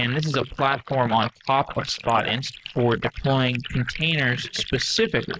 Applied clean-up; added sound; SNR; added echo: neural mask model Resemble Enhance denoiser.